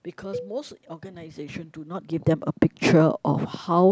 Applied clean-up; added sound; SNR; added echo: none; Cowbell; 18 dB; none.